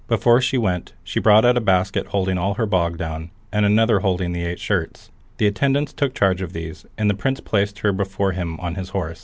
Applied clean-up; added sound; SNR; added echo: none; none; none; none.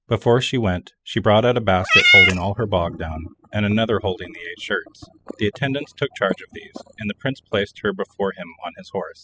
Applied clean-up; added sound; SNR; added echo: classical method spectral subtraction.